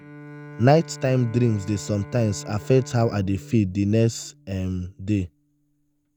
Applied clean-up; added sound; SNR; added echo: none; Bowed string instrument; 18 dB; none.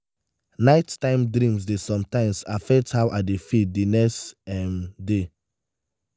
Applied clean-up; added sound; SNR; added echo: none; none; none; none.